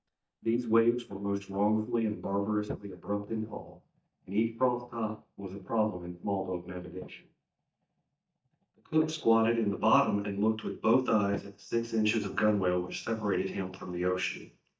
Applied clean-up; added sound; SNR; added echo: neural mask model DeepFilterNet 3.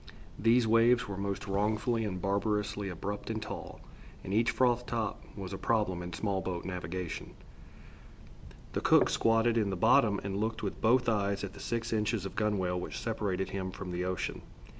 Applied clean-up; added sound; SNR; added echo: none; none; none; none.